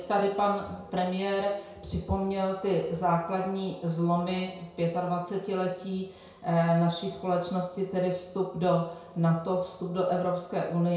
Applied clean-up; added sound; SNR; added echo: none; none; none; reverberation time 0.6 s.